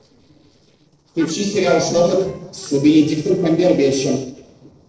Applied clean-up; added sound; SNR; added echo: neural separator model SepFormer DNS4.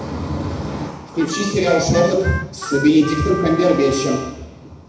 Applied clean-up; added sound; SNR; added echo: none; Harmonica; 11 dB; reverberation time 1.0 s.